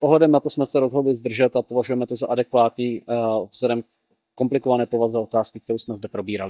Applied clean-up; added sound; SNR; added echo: neural mask model DeepFilterNet 3.